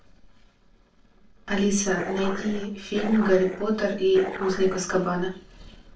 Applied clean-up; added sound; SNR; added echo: neural separator model SepFormer DNS4.